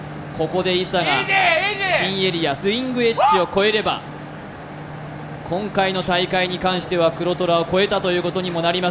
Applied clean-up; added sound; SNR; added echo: none; Tambourine; 11 dB; none.